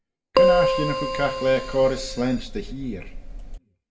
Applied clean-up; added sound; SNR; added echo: none; Keyboard (musical); -2 dB; reverberation time 0.7 s.